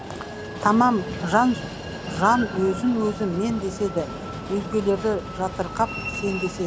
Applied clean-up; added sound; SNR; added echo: none; Train; 8 dB; none.